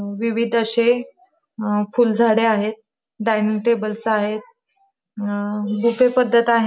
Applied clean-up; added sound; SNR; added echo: none; none; none; none.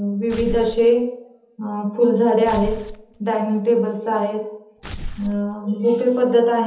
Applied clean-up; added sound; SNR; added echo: none; Tearing; 12 dB; reverberation time 0.8 s.